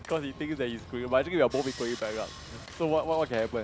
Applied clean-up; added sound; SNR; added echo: none; Sawing; 15 dB; none.